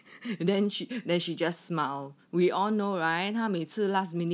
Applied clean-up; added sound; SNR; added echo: none; none; none; none.